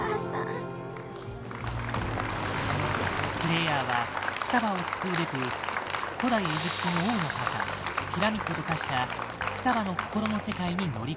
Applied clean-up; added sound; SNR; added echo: none; Applause; 2 dB; none.